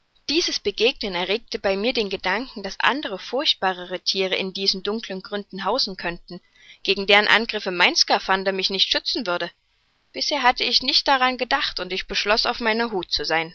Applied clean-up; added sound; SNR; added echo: none; none; none; none.